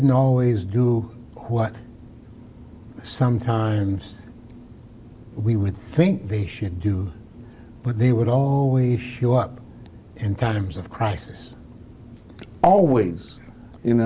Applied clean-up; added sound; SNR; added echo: none; none; none; none.